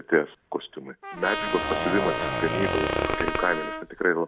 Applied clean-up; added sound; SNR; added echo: none; Zipper (clothing) + Trumpet; 1 dB; none.